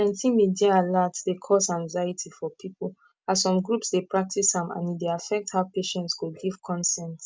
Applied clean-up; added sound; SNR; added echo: none; none; none; none.